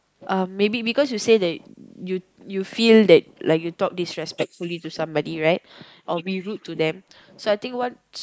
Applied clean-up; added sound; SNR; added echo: neural mask model Resemble Enhance denoiser.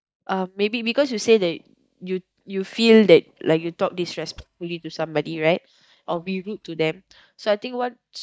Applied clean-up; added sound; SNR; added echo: neural mask model DeepFilterNet 3.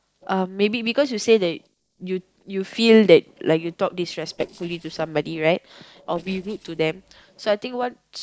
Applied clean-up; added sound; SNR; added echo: neural separator model SepFormer DNS4.